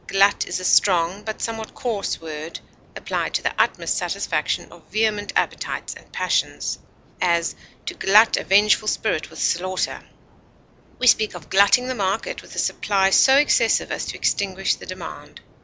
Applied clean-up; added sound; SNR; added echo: none; none; none; none.